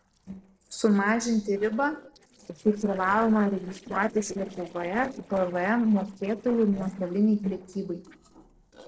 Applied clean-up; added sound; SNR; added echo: neural separator model SepFormer DNS4.